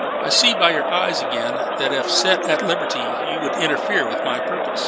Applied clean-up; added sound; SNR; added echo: none; Crowd; 1 dB; none.